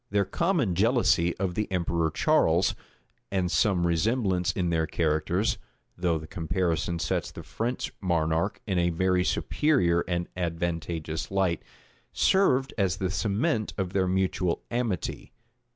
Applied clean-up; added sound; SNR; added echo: none; none; none; none.